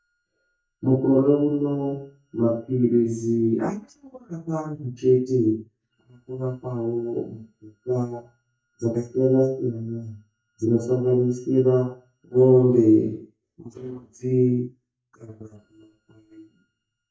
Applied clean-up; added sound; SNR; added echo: neural mask model DeepFilterNet 3.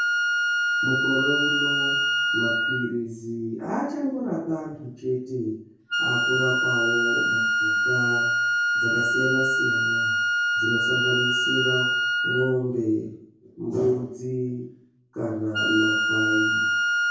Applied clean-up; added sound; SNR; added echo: none; Wind instrument, woodwind instrument; -4 dB; reverberation time 0.6 s.